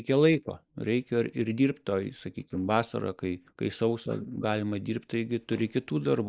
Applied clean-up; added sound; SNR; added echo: neural mask model Resemble Enhance denoiser.